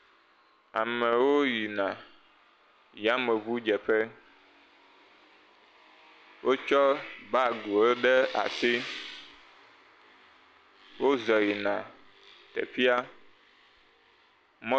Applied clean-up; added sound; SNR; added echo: none; none; none; none.